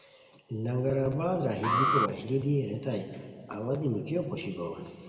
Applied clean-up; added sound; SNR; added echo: none; Alarm; 1 dB; reverberation time 2.1 s.